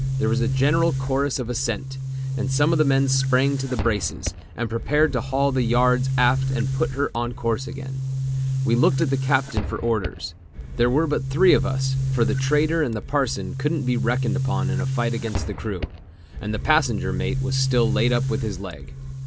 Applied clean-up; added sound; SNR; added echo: none; Boom; 1 dB; none.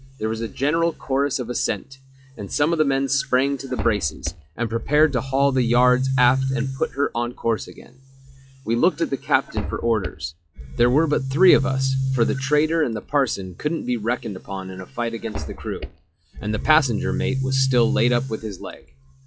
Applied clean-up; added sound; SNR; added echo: classical method log-MMSE.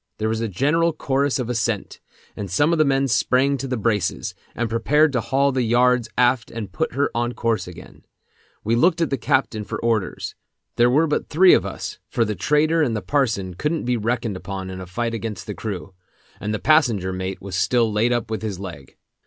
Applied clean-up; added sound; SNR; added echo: none; none; none; none.